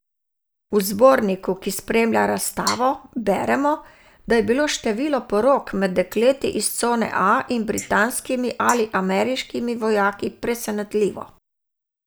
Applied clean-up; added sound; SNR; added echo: neural mask model Resemble Enhance denoiser.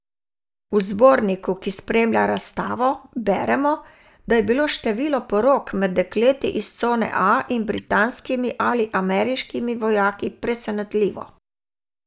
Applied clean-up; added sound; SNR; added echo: neural mask model DeepFilterNet 3.